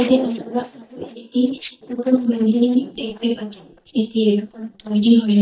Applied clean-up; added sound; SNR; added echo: neural mask model DeepFilterNet 3.